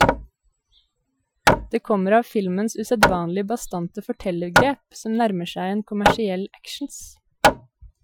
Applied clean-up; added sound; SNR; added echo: classical method Wiener filter.